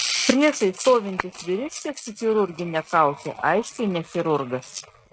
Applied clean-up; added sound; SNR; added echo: neural mask model RNNoise.